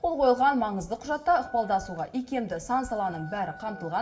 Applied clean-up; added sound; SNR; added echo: none; Telephone; 20 dB; reverberation time 0.7 s.